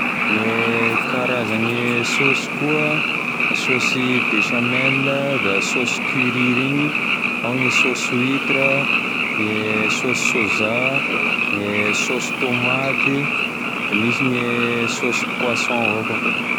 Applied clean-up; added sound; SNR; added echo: none; Frog; -3 dB; none.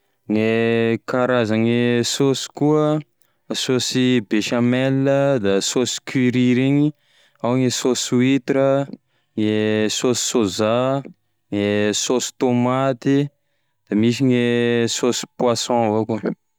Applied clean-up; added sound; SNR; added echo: none; none; none; none.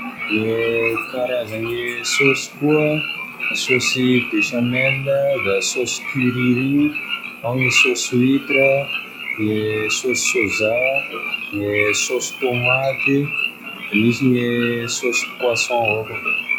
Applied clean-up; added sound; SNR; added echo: classical method log-MMSE.